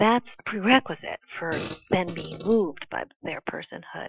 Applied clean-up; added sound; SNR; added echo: classical method Wiener filter.